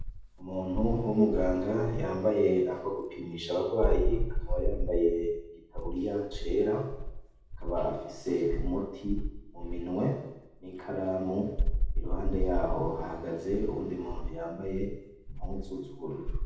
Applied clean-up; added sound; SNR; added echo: none; Insect; 2 dB; reverberation time 0.8 s.